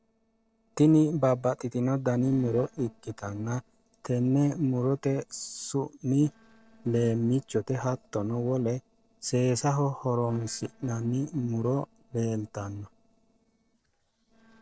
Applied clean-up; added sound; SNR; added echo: neural separator model SepFormer DNS4.